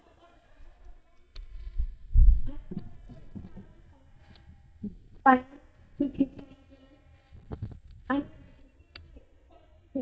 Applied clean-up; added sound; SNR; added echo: neural mask model DeepFilterNet 3.